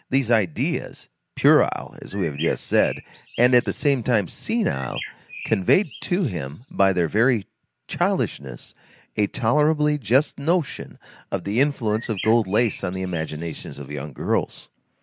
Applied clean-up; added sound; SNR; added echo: none; Bird; 16 dB; none.